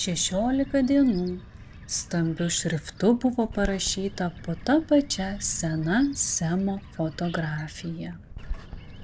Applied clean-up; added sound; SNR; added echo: none; Bird; 14 dB; none.